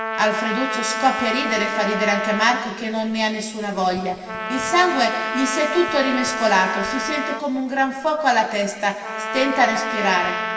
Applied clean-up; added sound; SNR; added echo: none; Trumpet; 5 dB; reverberation time 2.6 s.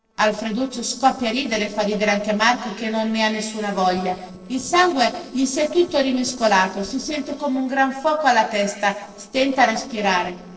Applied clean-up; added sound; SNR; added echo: neural separator model SepFormer DNS4.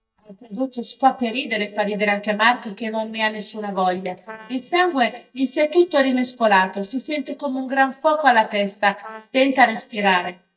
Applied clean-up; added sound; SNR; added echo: neural mask model DeepFilterNet 3.